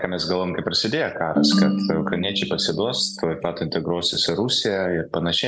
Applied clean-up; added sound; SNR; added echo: none; Ringtone; 2 dB; none.